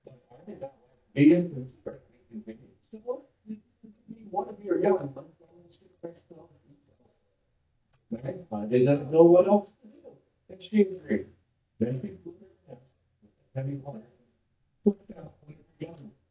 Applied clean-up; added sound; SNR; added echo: neural mask model DeepFilterNet 3.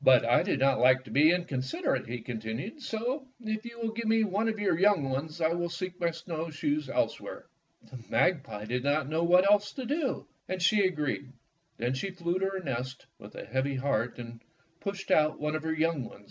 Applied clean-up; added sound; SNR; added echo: none; none; none; none.